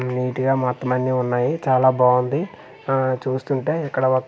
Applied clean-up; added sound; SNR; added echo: none; none; none; none.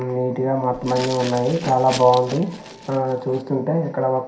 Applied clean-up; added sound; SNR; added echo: none; Glass; 15 dB; reverberation time 0.5 s.